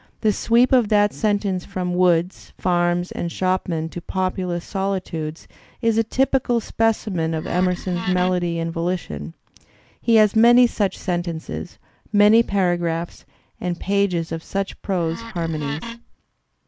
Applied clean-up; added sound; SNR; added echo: none; Wood; 12 dB; none.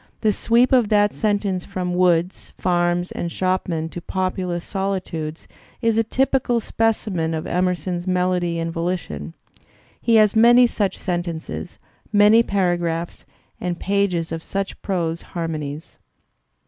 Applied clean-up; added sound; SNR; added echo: none; none; none; none.